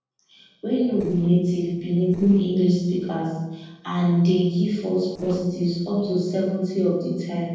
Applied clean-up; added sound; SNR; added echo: neural separator model SepFormer DNS4.